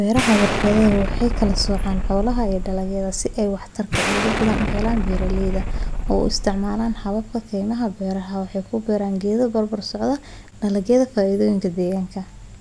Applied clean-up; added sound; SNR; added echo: none; Explosion; 2 dB; none.